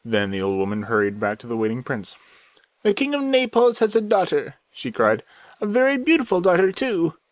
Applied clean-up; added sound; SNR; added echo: neural mask model Resemble Enhance denoiser.